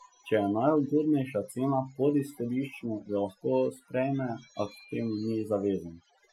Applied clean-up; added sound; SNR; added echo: classical method Wiener filter.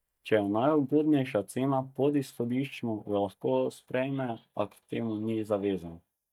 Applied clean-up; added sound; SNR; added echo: neural mask model DeepFilterNet 3.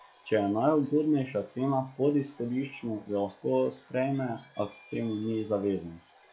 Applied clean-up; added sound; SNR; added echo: classical method log-MMSE.